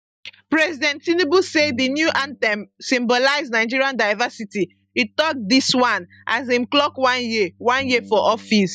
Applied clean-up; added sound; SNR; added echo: neural mask model DeepFilterNet 3.